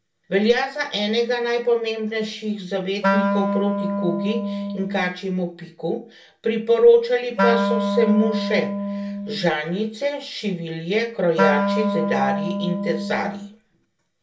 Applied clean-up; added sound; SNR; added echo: none; Wind instrument, woodwind instrument; 1 dB; reverberation time 0.2 s.